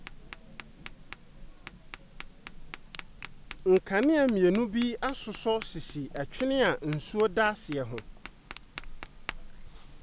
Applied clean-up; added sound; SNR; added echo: none; Tap; 12 dB; none.